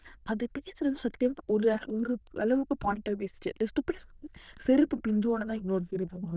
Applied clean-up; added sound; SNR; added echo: neural diffusion model UNIVERSE++.